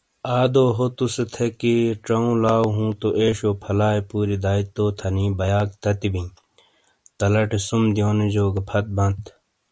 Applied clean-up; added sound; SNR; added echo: none; none; none; none.